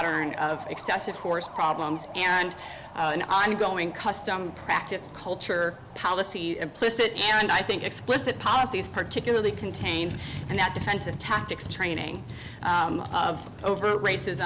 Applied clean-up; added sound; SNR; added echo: none; Motorcycle; 12 dB; none.